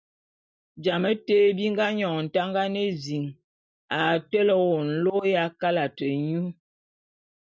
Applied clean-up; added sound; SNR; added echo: none; none; none; none.